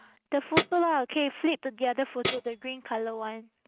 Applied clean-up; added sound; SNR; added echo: neural mask model RNNoise.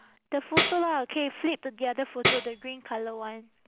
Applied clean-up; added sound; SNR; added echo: none; Tambourine; 1 dB; none.